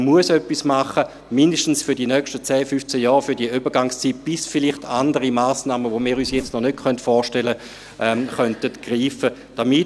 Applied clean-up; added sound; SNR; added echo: none; Zipper (clothing); 20 dB; none.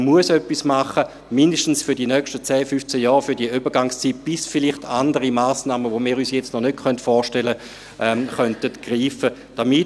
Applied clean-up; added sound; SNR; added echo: none; none; none; none.